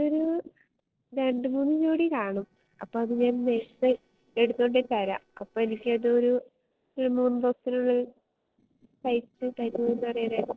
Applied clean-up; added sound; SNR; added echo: neural separator model SepFormer DNS4.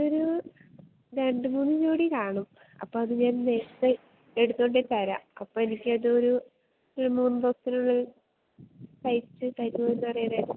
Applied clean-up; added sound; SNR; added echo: none; none; none; none.